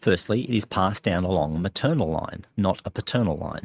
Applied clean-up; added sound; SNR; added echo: neural mask model RNNoise.